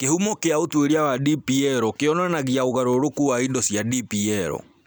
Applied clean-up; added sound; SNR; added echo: none; none; none; none.